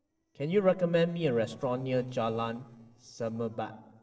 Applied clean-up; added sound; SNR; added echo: neural separator model SepFormer DNS4.